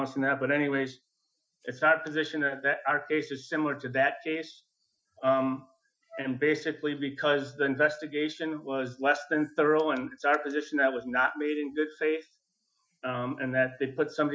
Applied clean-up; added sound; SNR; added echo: classical method Wiener filter.